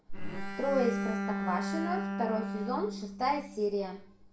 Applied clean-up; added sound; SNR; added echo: none; Bowed string instrument; 3 dB; reverberation time 0.5 s.